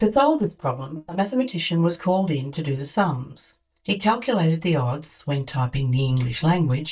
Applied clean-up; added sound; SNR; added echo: neural mask model DeepFilterNet 3.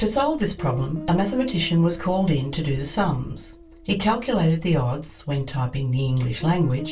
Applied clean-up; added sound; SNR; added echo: none; Guitar; 17 dB; reverberation time 0.2 s.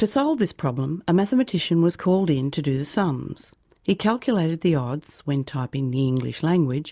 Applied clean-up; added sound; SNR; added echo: none; none; none; none.